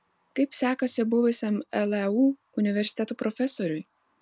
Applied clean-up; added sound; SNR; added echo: none; none; none; none.